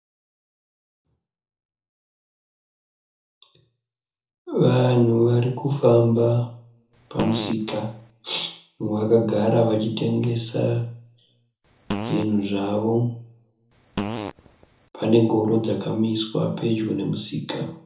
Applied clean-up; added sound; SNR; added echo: none; Fart; 9 dB; reverberation time 0.6 s.